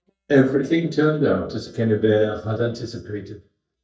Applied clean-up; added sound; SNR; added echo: neural mask model DeepFilterNet 3.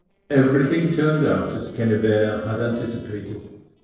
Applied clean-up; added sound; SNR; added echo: neural separator model SepFormer DNS4.